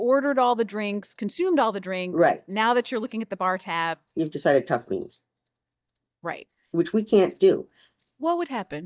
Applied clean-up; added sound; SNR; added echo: neural mask model DeepFilterNet 3.